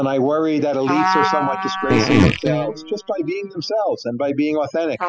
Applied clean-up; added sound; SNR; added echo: classical method spectral subtraction.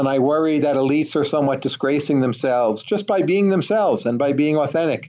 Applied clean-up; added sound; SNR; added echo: none; none; none; none.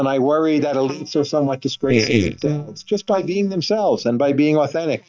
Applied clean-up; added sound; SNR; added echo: neural mask model DeepFilterNet 3.